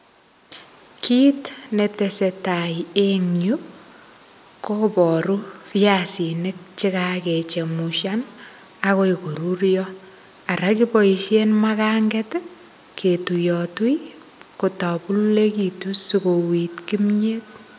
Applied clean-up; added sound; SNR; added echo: none; none; none; none.